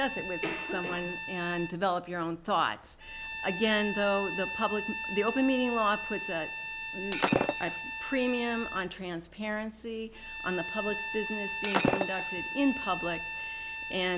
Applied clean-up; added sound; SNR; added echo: none; Shatter + Bowed string instrument; 3 dB; none.